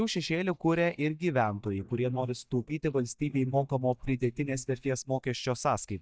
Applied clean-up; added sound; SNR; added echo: neural mask model DeepFilterNet 3.